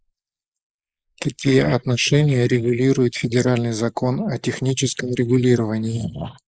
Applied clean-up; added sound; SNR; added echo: neural mask model Resemble Enhance denoiser.